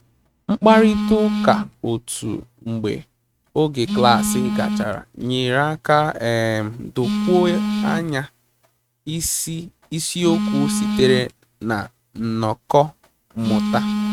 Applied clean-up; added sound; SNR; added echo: neural mask model RNNoise.